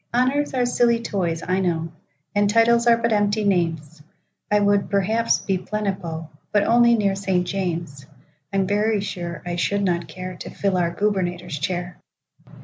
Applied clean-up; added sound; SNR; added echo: none; none; none; none.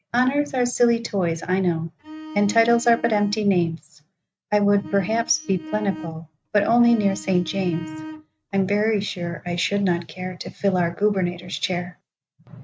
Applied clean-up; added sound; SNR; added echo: neural mask model RNNoise.